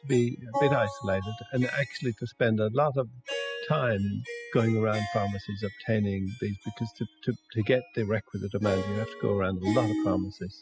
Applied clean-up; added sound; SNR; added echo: classical method spectral subtraction.